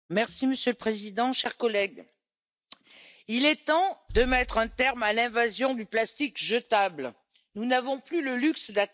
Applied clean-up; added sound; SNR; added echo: neural mask model DeepFilterNet 3.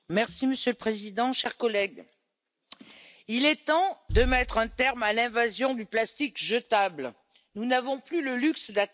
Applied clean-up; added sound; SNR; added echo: none; Bass drum; 12 dB; none.